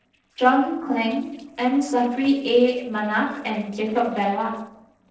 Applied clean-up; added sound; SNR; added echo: neural separator model SepFormer DNS4.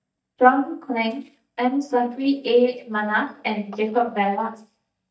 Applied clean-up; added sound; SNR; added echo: neural mask model DeepFilterNet 3.